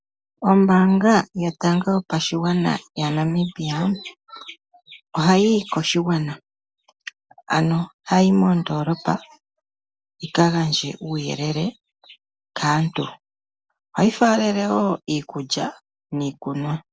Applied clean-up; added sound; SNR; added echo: none; none; none; none.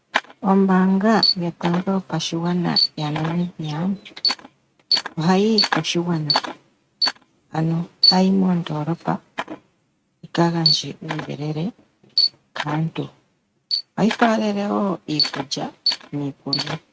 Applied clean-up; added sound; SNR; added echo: neural mask model RNNoise.